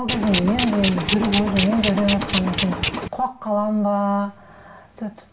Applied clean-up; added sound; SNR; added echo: none; Tools; 3 dB; reverberation time 0.8 s.